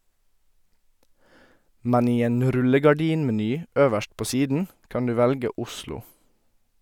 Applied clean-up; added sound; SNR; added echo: none; none; none; none.